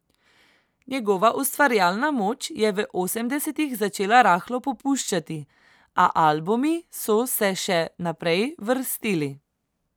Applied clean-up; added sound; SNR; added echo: none; none; none; none.